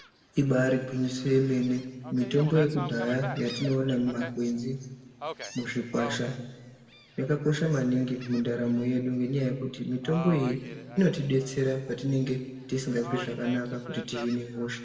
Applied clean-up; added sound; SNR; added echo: none; Gull, seagull; 15 dB; reverberation time 1.5 s.